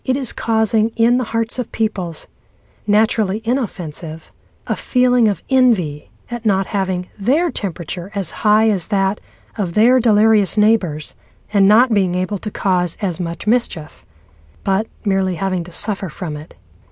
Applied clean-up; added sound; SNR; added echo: none; none; none; none.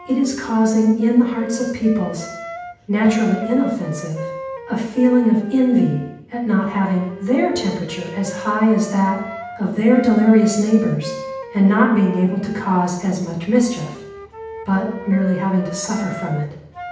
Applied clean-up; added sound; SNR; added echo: none; Wind instrument, woodwind instrument; 14 dB; reverberation time 0.9 s.